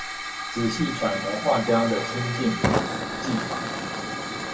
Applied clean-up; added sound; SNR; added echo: none; Hiss / Fire; 2 dB; reverberation time 2.2 s.